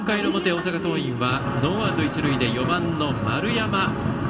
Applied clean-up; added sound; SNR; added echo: none; none; none; reverberation time 1.4 s.